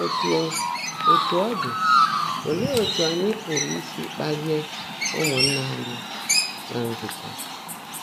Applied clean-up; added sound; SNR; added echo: none; Chirp, tweet; -3 dB; none.